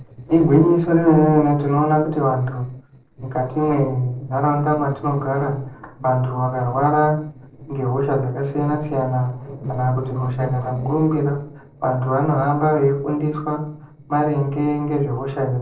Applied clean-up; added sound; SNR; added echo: neural separator model SepFormer DNS4.